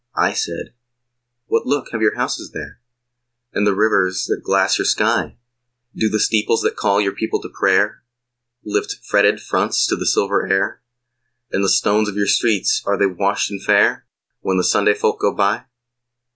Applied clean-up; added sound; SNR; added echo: none; none; none; none.